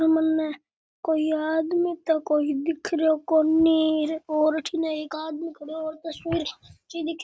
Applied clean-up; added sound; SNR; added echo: none; none; none; none.